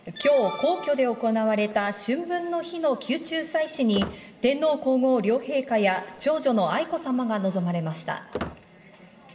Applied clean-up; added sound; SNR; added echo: none; Squeak; 18 dB; reverberation time 2.6 s.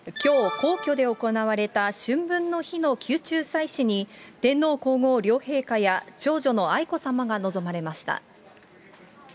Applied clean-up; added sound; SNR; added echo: none; none; none; none.